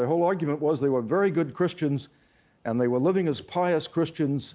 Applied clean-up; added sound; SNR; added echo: none; none; none; none.